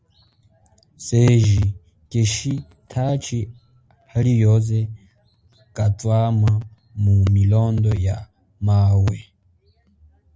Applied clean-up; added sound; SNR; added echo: none; none; none; none.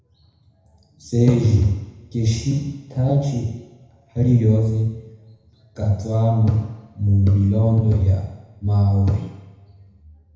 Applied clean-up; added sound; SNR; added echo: none; none; none; reverberation time 1.0 s.